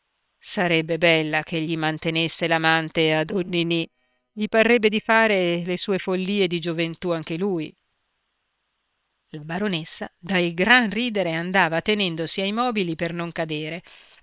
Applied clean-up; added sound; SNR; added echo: neural separator model SepFormer WHAM!.